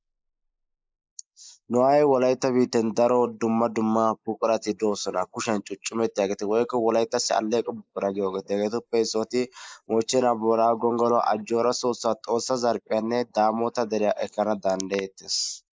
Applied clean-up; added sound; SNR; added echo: neural mask model Resemble Enhance denoiser.